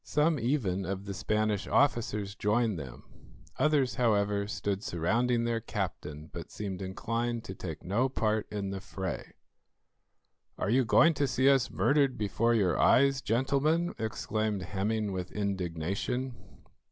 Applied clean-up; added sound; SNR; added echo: none; none; none; none.